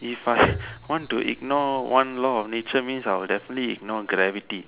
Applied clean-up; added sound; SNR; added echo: none; Thump, thud; 14 dB; none.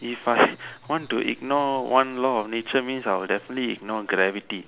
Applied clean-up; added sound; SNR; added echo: none; none; none; none.